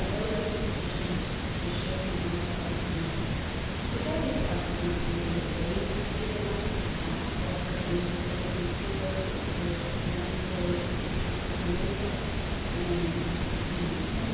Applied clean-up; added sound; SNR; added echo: none; Water; -5 dB; reverberation time 1.2 s.